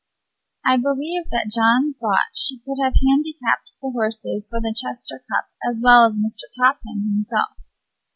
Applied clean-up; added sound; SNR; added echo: none; none; none; none.